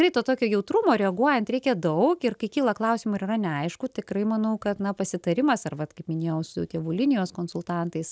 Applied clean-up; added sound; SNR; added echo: none; none; none; none.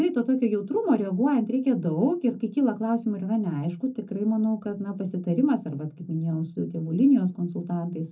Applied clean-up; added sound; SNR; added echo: none; none; none; reverberation time 0.3 s.